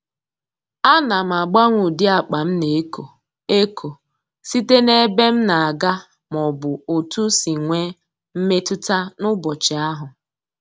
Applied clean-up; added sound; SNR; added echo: none; none; none; none.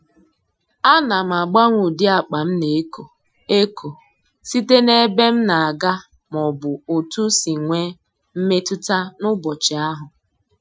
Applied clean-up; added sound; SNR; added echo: classical method Wiener filter.